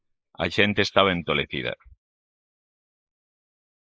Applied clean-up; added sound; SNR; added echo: neural mask model Resemble Enhance denoiser.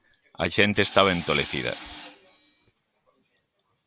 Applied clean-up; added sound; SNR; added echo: none; Tools; 11 dB; none.